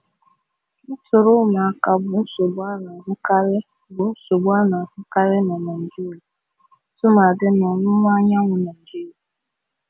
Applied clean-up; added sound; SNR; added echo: none; none; none; none.